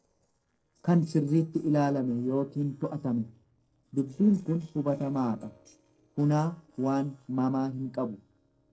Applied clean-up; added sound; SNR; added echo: neural separator model SepFormer DNS4.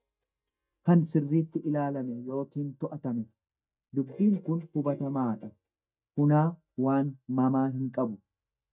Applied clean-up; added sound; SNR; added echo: neural mask model DeepFilterNet 3.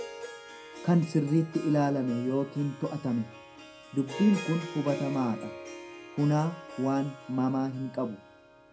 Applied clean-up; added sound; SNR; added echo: none; Harp; 14 dB; reverberation time 0.2 s.